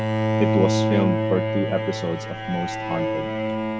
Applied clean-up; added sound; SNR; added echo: none; Bowed string instrument; -3 dB; reverberation time 1.1 s.